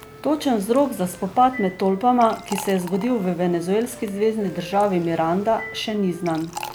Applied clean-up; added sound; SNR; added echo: none; Wind instrument, woodwind instrument + Liquid; 16 dB; none.